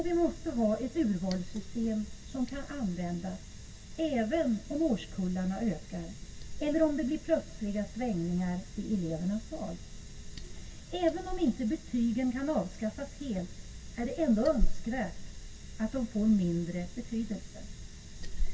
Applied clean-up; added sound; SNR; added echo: none; Liquid; 6 dB; reverberation time 0.1 s.